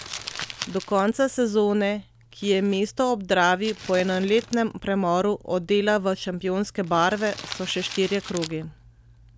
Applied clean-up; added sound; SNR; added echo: none; Crumpling, crinkling; 16 dB; none.